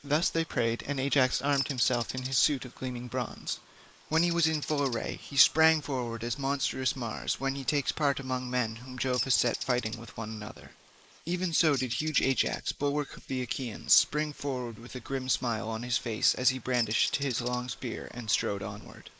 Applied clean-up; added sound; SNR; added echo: neural mask model Resemble Enhance denoiser.